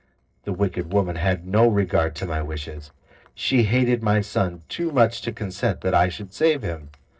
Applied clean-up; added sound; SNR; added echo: neural separator model SepFormer DNS4.